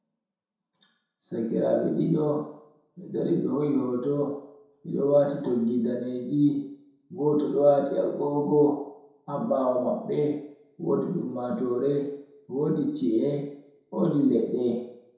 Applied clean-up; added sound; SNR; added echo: none; none; none; reverberation time 0.7 s.